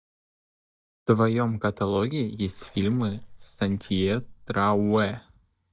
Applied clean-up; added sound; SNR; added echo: neural mask model DeepFilterNet 3.